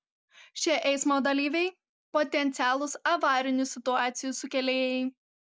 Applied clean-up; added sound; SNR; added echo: none; none; none; none.